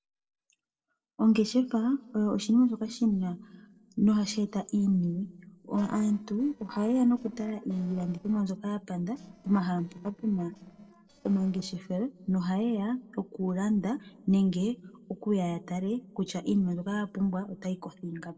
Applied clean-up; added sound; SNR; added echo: neural separator model SepFormer DNS4.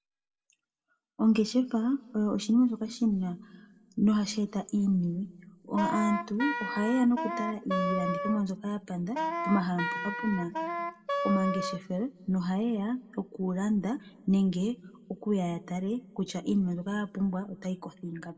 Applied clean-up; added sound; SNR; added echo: none; Wind instrument, woodwind instrument; 3 dB; reverberation time 0.2 s.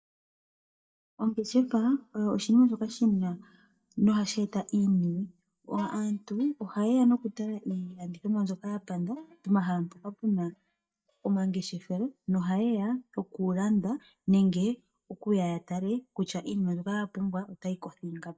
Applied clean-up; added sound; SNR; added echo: neural mask model DeepFilterNet 3.